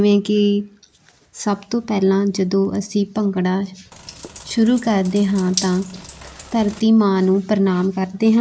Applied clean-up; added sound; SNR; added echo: none; Bathtub (filling or washing); 15 dB; none.